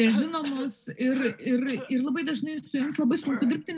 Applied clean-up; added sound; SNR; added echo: none; Cough; 16 dB; none.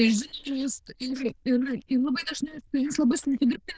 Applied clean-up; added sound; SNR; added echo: neural diffusion model UNIVERSE++.